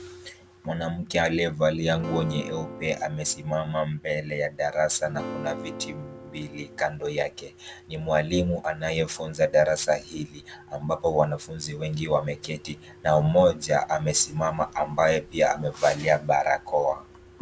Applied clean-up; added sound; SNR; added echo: none; Acoustic guitar / Strum; 12 dB; none.